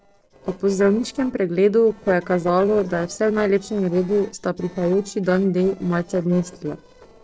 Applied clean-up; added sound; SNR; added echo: neural separator model SepFormer DNS4.